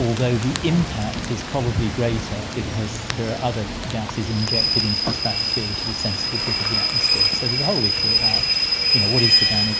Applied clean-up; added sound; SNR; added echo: none; Rain / Train; -3 dB; none.